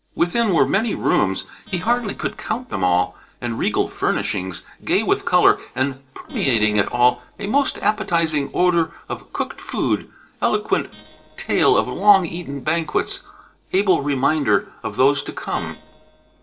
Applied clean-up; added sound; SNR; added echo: neural separator model SepFormer DNS4.